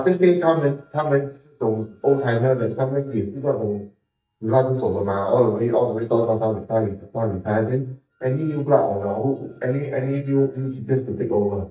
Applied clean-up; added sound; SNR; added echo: neural mask model DeepFilterNet 3.